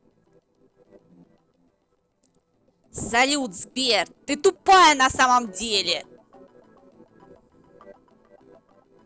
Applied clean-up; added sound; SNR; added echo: neural separator model SepFormer DNS4.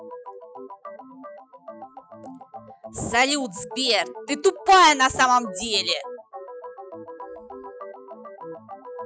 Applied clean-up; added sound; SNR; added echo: classical method Wiener filter.